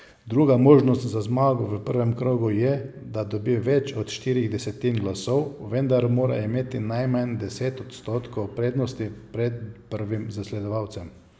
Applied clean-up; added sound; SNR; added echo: none; none; none; none.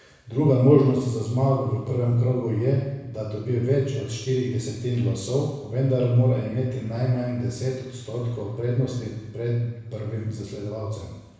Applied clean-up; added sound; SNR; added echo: none; none; none; reverberation time 1.0 s.